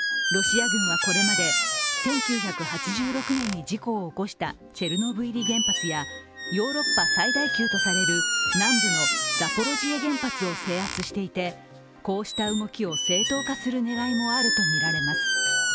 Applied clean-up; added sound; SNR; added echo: none; Squeak; -2 dB; none.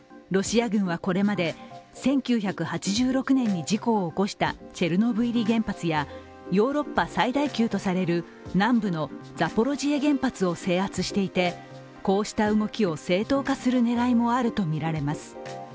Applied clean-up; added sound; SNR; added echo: none; none; none; none.